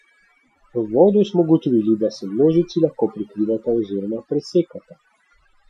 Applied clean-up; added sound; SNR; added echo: classical method Wiener filter.